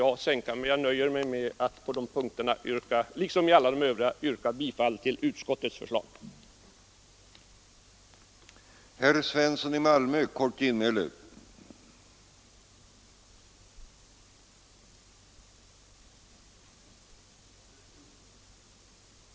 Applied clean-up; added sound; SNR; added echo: none; none; none; none.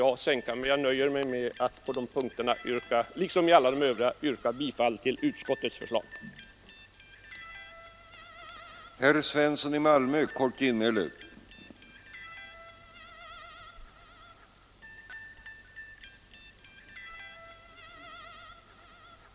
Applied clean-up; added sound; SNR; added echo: none; Guitar; 19 dB; none.